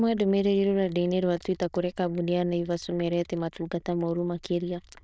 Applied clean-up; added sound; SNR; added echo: neural diffusion model UNIVERSE++.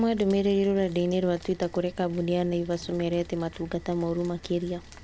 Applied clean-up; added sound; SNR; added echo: none; Rain; 20 dB; none.